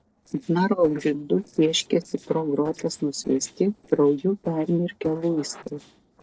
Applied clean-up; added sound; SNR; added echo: neural separator model SepFormer DNS4.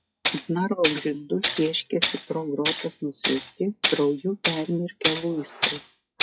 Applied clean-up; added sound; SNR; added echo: classical method log-MMSE.